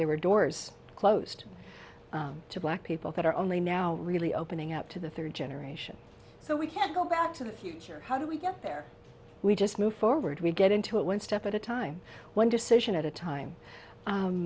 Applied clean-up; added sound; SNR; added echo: none; none; none; none.